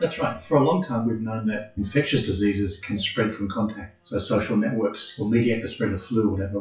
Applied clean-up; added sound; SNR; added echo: classical method WPE with log-MMSE.